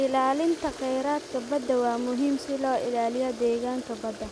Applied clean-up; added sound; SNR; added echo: none; Toilet flush; 13 dB; none.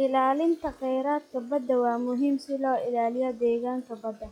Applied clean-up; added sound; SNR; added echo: classical method log-MMSE.